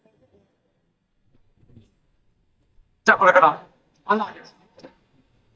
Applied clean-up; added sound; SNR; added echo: neural mask model DeepFilterNet 3.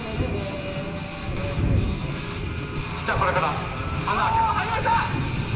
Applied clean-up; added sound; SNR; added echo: none; Thunder; 3 dB; reverberation time 2.6 s.